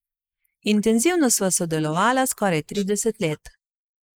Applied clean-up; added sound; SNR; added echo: neural mask model Resemble Enhance denoiser.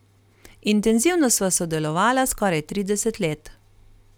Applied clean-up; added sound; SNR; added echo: none; none; none; none.